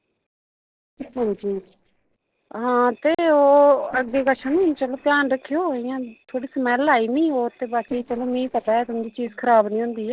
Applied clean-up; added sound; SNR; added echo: neural separator model SepFormer DNS4.